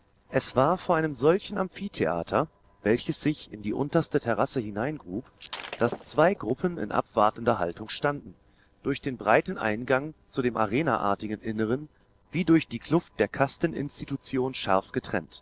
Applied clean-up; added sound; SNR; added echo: neural separator model SepFormer DNS4.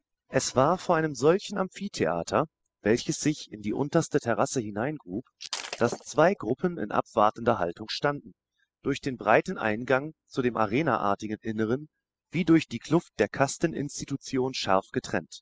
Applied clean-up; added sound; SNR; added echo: classical method spectral subtraction.